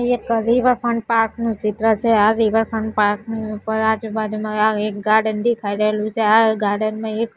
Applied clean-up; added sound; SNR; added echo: none; none; none; none.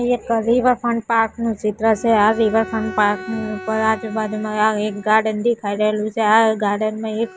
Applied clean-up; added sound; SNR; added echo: none; Bowed string instrument; 19 dB; none.